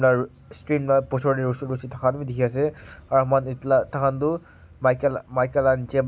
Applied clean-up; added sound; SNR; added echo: none; none; none; none.